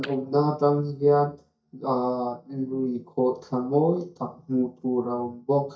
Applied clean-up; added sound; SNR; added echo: neural mask model DeepFilterNet 3.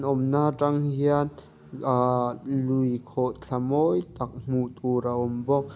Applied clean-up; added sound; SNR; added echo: none; none; none; none.